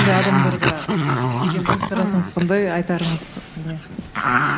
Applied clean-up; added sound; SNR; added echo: none; Growling; -1 dB; none.